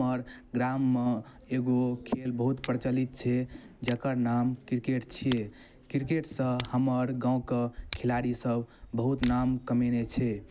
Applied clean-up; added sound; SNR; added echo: none; Tick; 14 dB; none.